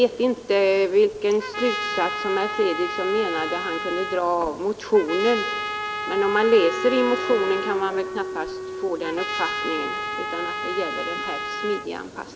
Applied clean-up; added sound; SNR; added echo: none; Trumpet + Wind instrument, woodwind instrument; 5 dB; none.